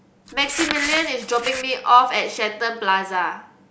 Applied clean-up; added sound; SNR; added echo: none; Crumpling, crinkling; 9 dB; none.